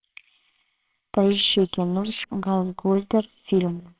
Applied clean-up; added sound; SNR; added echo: neural separator model SepFormer WHAMR!.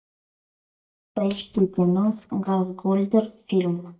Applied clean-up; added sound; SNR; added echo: neural mask model DeepFilterNet 3.